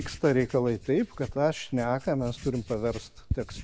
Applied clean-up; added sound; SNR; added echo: none; Writing; 12 dB; none.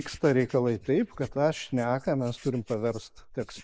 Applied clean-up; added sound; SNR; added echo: neural mask model Resemble Enhance denoiser.